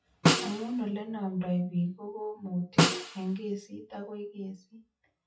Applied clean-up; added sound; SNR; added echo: classical method WPE with log-MMSE.